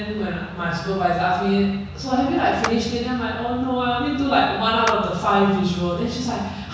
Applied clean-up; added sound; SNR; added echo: none; Clapping; 13 dB; reverberation time 1.1 s.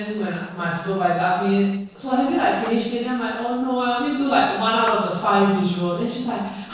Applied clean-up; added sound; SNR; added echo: neural separator model SepFormer DNS4.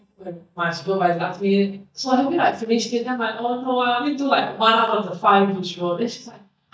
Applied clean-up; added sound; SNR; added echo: neural mask model DeepFilterNet 3.